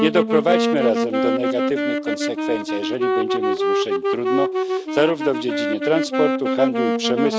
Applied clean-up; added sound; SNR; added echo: none; Wind instrument, woodwind instrument; -1 dB; none.